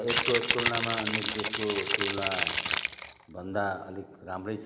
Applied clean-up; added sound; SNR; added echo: none; Rattle (instrument); -4 dB; none.